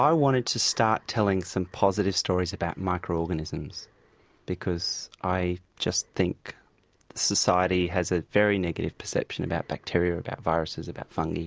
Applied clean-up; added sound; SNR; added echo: none; none; none; none.